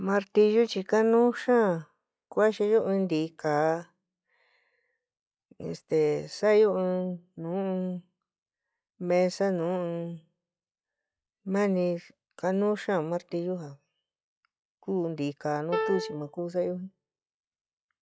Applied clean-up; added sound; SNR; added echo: classical method log-MMSE.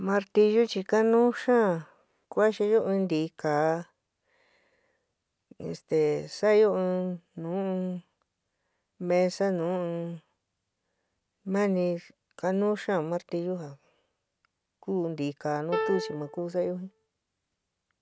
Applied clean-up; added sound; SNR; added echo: none; Piano; 6 dB; none.